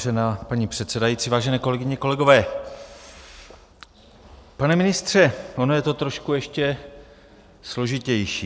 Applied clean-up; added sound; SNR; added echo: none; none; none; none.